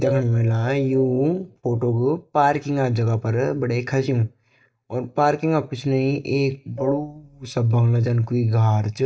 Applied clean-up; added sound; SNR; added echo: neural mask model DeepFilterNet 3.